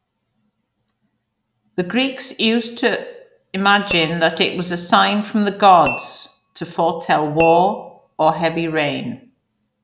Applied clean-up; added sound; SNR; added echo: none; Tap / Glass; 13 dB; none.